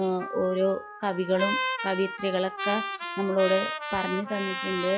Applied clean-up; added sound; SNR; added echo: classical method log-MMSE.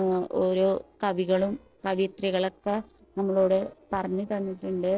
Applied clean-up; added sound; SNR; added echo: neural separator model SepFormer DNS4.